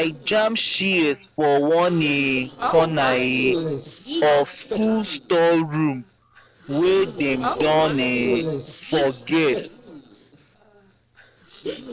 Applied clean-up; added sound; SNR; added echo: neural separator model SepFormer DNS4.